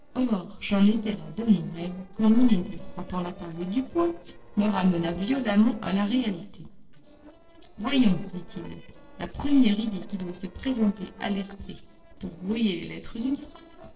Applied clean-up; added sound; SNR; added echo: neural separator model SepFormer DNS4.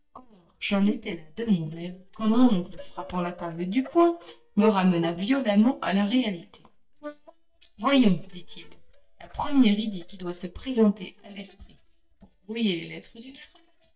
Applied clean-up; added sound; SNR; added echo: neural mask model DeepFilterNet 3.